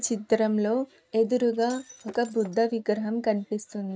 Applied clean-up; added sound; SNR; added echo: neural mask model RNNoise.